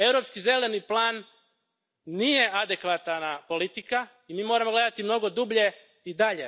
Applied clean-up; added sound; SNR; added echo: none; none; none; none.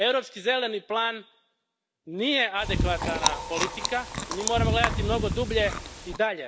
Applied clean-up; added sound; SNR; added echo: none; Chewing, mastication; 0 dB; none.